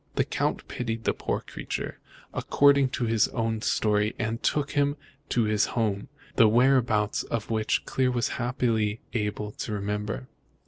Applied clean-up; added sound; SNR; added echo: none; none; none; none.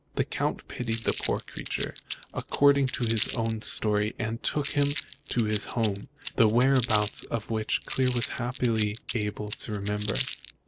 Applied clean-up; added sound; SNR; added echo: none; Crumpling, crinkling; 2 dB; none.